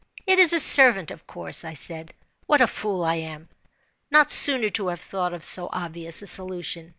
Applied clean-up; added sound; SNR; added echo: none; none; none; none.